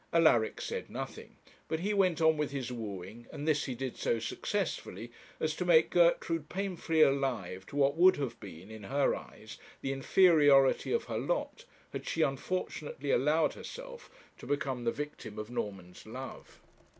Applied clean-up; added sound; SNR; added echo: none; none; none; none.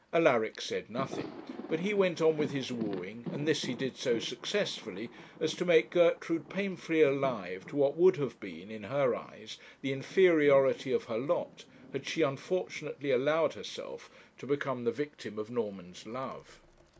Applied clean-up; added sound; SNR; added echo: none; Thunder; 17 dB; none.